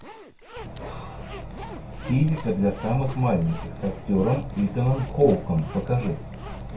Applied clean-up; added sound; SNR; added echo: none; Zipper (clothing); 17 dB; reverberation time 0.3 s.